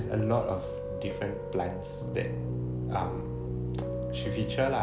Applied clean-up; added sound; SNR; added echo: none; Piano; 1 dB; none.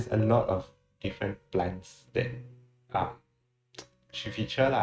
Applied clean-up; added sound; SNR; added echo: neural mask model RNNoise.